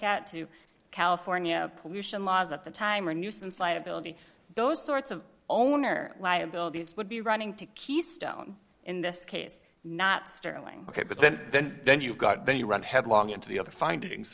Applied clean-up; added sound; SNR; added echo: neural separator model SepFormer DNS4.